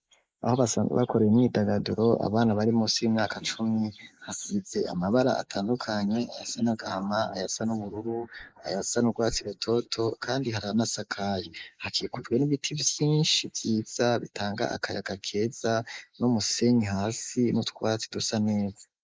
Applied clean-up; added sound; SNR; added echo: neural mask model Resemble Enhance denoiser.